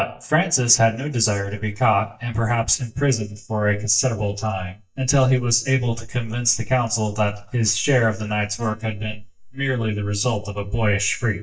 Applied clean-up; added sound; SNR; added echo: neural mask model DeepFilterNet 3.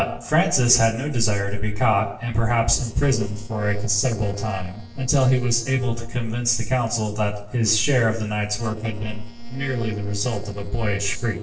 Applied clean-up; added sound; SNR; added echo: neural separator model SepFormer DNS4.